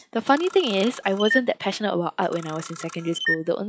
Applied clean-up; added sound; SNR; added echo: classical method log-MMSE.